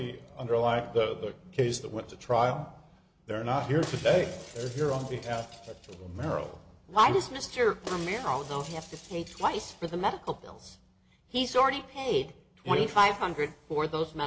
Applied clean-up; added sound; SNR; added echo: none; Shatter; 18 dB; none.